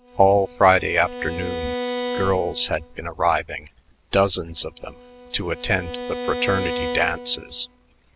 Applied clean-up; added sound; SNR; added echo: none; Bowed string instrument; 8 dB; none.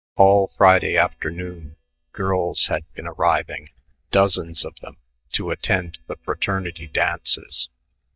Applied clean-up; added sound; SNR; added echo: neural mask model DeepFilterNet 3.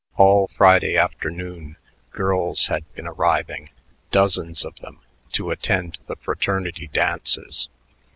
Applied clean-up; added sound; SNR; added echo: none; none; none; none.